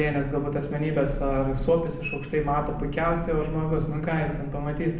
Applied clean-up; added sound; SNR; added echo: none; Thunder; 7 dB; reverberation time 0.7 s.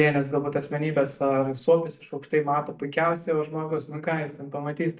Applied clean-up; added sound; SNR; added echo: neural mask model DeepFilterNet 3.